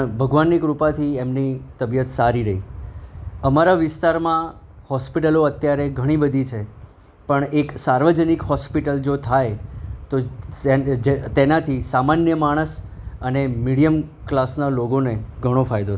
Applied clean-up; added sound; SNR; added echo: none; none; none; none.